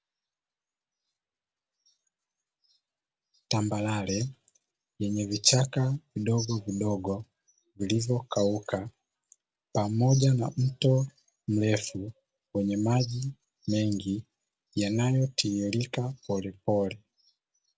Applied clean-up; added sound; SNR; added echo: none; none; none; none.